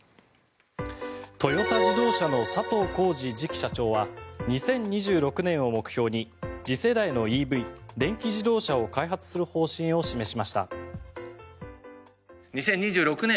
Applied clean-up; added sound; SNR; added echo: none; none; none; none.